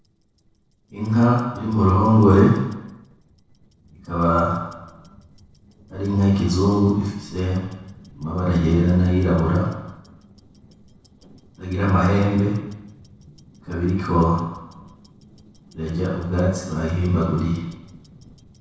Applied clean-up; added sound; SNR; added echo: neural separator model SepFormer DNS4.